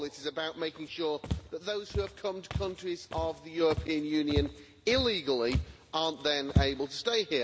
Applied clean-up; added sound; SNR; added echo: none; Walk, footsteps; 6 dB; none.